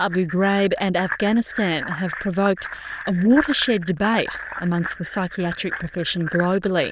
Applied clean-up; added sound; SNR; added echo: neural diffusion model UNIVERSE++.